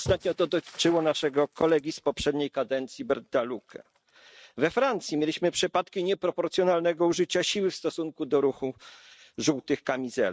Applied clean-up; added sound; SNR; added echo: neural mask model RNNoise.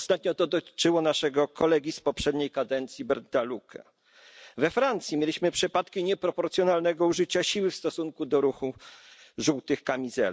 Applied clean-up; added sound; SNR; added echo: none; none; none; none.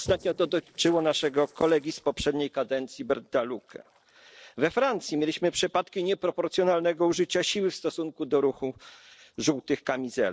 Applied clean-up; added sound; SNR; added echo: neural separator model SepFormer DNS4.